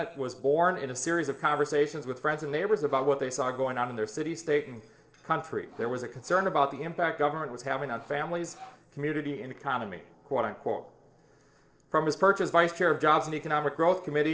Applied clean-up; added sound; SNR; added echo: neural separator model SepFormer DNS4.